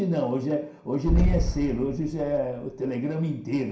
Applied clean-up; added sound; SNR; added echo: none; Boom; 1 dB; reverberation time 0.5 s.